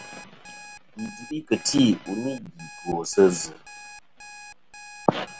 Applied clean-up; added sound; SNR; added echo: none; Alarm; 18 dB; none.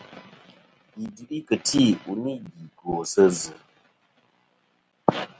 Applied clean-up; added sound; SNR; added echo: none; none; none; none.